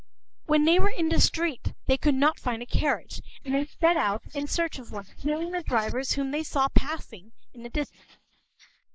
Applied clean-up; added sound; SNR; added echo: neural mask model Resemble Enhance denoiser.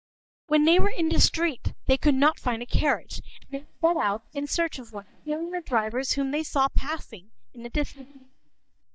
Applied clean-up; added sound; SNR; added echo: neural mask model DeepFilterNet 3.